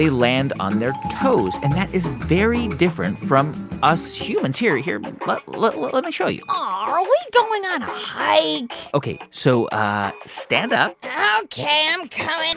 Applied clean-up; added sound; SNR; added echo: none; none; none; none.